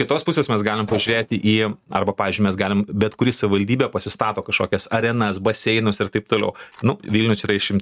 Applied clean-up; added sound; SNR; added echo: neural mask model RNNoise.